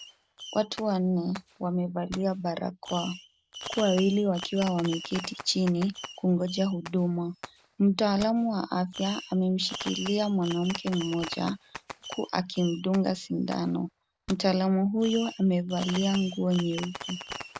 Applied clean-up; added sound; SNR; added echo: none; Fireworks; 14 dB; none.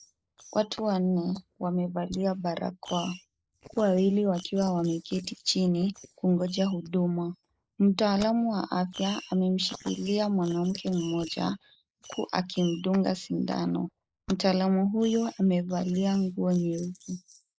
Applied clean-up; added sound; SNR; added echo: neural mask model Resemble Enhance denoiser.